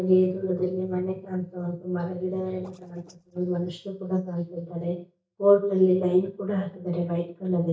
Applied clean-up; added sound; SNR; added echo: neural mask model DeepFilterNet 3.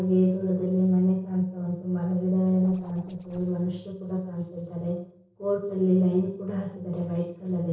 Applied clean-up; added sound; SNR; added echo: neural separator model SepFormer DNS4.